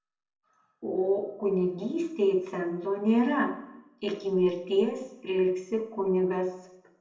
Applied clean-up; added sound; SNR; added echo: none; none; none; reverberation time 0.7 s.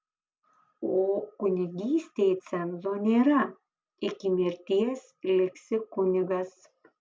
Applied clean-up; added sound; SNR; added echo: none; none; none; none.